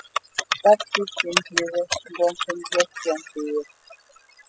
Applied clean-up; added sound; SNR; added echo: classical method spectral subtraction.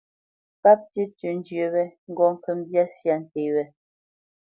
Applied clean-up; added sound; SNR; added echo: none; none; none; none.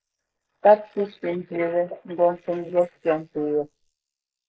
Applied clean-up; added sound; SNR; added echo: neural mask model Resemble Enhance denoiser.